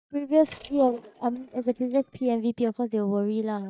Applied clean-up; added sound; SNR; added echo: neural mask model DeepFilterNet 3.